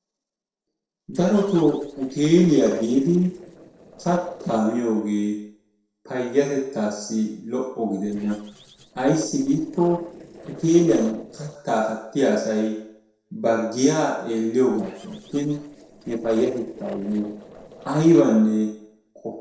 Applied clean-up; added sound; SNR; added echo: neural separator model SepFormer DNS4.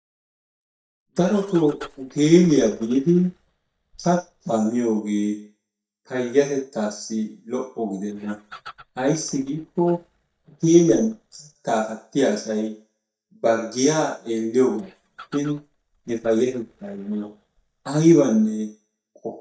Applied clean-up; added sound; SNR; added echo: neural mask model DeepFilterNet 3.